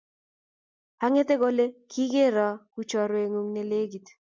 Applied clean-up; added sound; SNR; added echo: none; none; none; none.